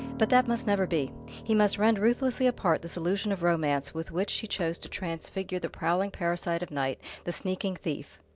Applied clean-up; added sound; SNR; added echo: none; Piano; 17 dB; none.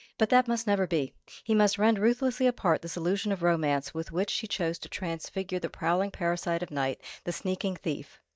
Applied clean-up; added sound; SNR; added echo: neural mask model DeepFilterNet 3.